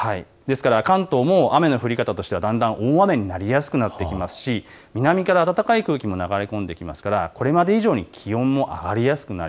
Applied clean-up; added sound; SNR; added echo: none; none; none; none.